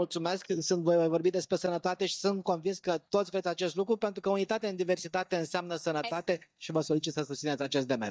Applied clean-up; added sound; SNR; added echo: neural mask model DeepFilterNet 3.